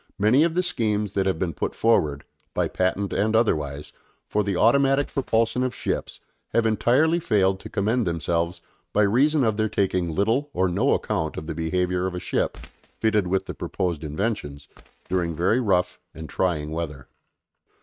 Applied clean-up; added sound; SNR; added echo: neural mask model RNNoise.